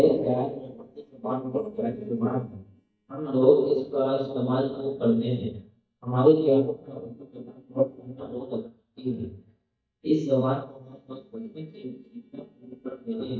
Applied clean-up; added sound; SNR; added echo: neural mask model DeepFilterNet 3.